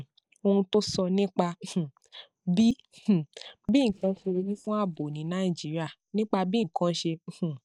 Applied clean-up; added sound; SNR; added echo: neural mask model DeepFilterNet 3.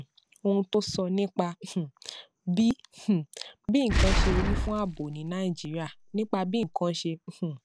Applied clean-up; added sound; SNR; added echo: none; Boom; 0 dB; none.